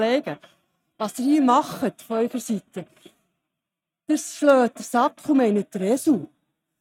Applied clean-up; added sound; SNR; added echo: neural mask model RNNoise.